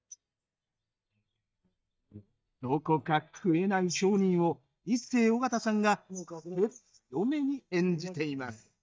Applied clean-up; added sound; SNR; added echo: neural mask model DeepFilterNet 3.